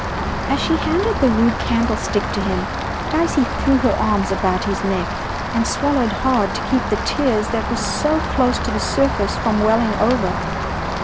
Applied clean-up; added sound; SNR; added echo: none; Rain; 2 dB; none.